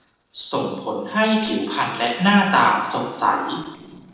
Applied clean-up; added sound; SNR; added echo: neural separator model SepFormer DNS4.